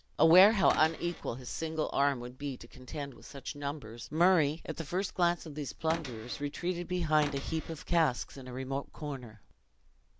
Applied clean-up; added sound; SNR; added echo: none; Cupboard open or close / Door; 12 dB; none.